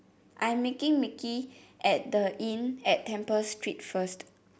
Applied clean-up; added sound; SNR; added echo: none; none; none; none.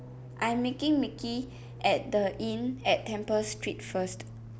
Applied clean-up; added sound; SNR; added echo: none; Fixed-wing aircraft, airplane; 14 dB; none.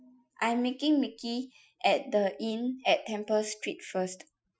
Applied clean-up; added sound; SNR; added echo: classical method Wiener filter.